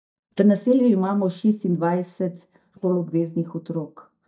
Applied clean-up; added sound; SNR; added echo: neural mask model DeepFilterNet 3.